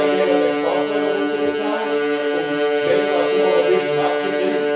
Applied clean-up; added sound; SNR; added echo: none; Bowed string instrument; -4 dB; reverberation time 0.6 s.